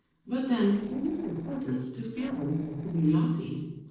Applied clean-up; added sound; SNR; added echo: neural separator model SepFormer DNS4.